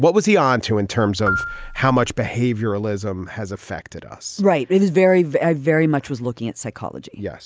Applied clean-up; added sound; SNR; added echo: none; Marimba, xylophone; 10 dB; none.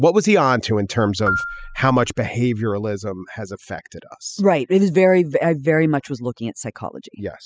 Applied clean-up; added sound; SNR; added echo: classical method spectral subtraction.